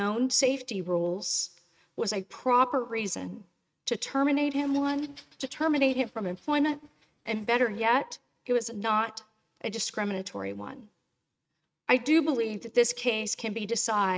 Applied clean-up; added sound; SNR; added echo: neural mask model RNNoise.